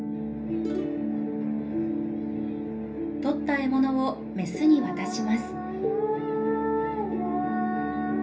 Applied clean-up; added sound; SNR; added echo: none; Plucked string instrument; 15 dB; reverberation time 0.3 s.